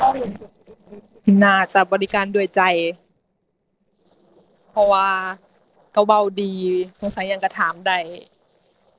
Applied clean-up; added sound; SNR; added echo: neural separator model SepFormer DNS4.